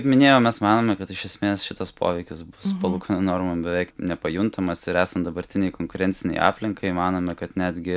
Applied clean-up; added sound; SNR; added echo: none; none; none; none.